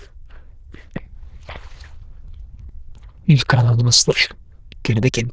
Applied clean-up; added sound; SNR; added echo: neural diffusion model UNIVERSE++.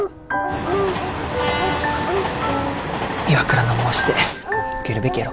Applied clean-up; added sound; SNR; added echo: none; Dog; 8 dB; none.